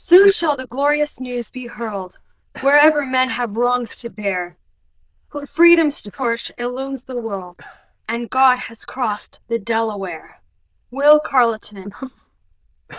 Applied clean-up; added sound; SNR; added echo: neural diffusion model UNIVERSE++.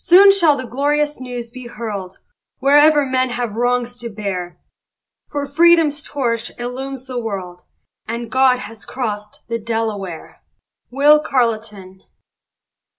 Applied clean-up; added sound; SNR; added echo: none; none; none; none.